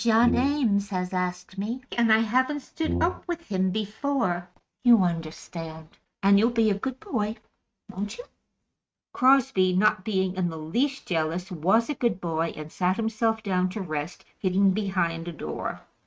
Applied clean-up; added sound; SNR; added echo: neural mask model RNNoise.